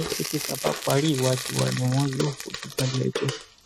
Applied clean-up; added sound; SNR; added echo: none; Frying (food); 6 dB; none.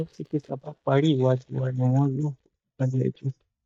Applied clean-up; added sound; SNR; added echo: neural mask model DeepFilterNet 3.